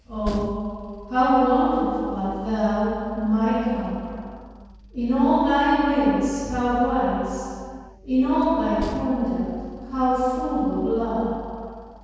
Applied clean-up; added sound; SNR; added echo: neural separator model SepFormer DNS4.